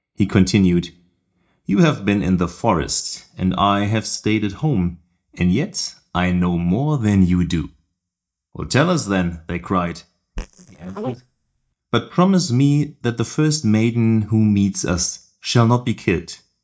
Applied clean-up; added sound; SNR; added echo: neural mask model DeepFilterNet 3.